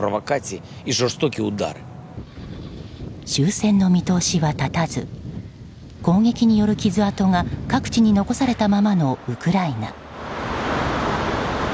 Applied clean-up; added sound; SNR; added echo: none; none; none; none.